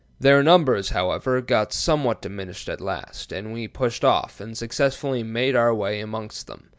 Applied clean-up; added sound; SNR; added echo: none; none; none; none.